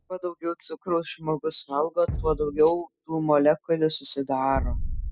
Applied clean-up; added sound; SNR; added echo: classical method spectral subtraction.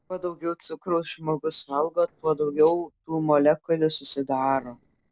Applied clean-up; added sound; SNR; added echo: neural separator model SepFormer DNS4.